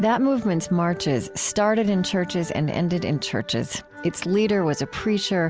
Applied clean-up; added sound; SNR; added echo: none; none; none; none.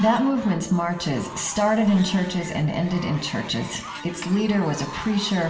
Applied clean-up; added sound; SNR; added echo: none; Fowl; 16 dB; reverberation time 0.9 s.